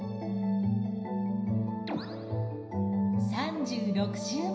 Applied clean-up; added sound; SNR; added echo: none; none; none; reverberation time 0.9 s.